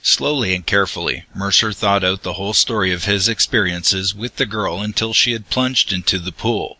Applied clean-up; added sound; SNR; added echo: none; none; none; none.